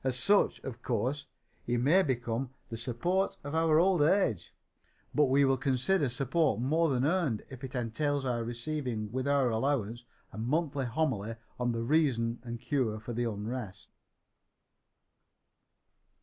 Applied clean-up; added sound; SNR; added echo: none; none; none; none.